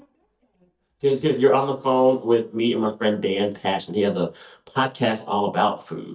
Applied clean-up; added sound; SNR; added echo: neural mask model DeepFilterNet 3.